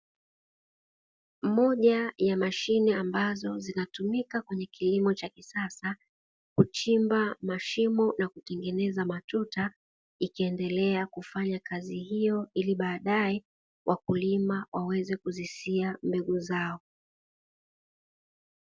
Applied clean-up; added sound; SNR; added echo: none; none; none; none.